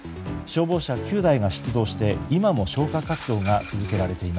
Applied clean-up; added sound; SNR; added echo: none; Bowed string instrument; 17 dB; none.